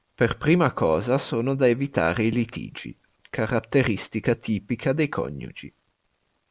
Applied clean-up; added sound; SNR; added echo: none; none; none; none.